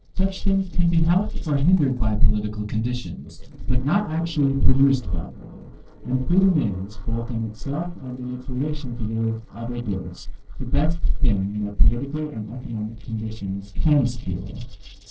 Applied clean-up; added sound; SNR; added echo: neural separator model SepFormer DNS4.